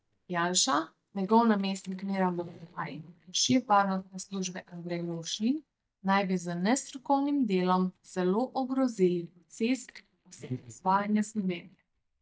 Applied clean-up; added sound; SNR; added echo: neural mask model DeepFilterNet 3.